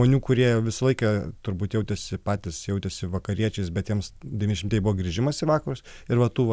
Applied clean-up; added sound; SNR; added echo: none; none; none; none.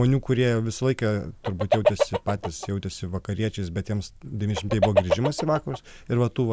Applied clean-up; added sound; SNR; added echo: none; Chicken, rooster; 2 dB; none.